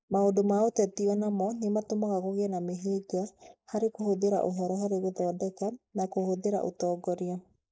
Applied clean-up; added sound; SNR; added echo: neural mask model Resemble Enhance denoiser.